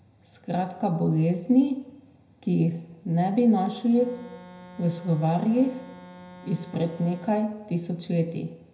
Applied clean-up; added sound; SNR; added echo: none; Organ; 19 dB; reverberation time 0.8 s.